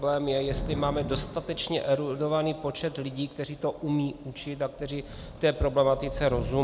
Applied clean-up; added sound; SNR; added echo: none; Thunder / Rain; 11 dB; none.